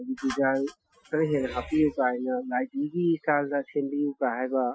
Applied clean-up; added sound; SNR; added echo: classical method Wiener filter.